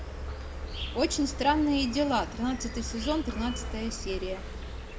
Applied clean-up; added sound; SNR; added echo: none; Insect; 6 dB; reverberation time 0.7 s.